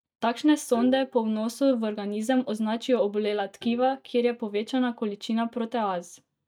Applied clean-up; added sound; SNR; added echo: neural mask model DeepFilterNet 3.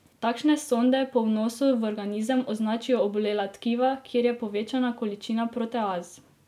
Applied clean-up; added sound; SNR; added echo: none; none; none; none.